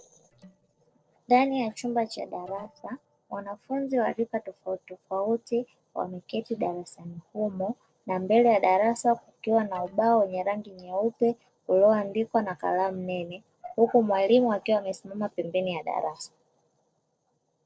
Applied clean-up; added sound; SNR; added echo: neural separator model SepFormer DNS4.